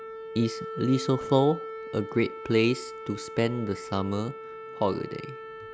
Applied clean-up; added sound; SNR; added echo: none; Wind instrument, woodwind instrument; 10 dB; none.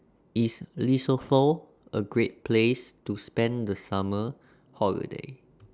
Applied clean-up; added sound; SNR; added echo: none; none; none; none.